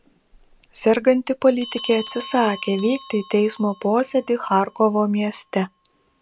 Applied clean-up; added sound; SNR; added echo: none; Bell; 13 dB; none.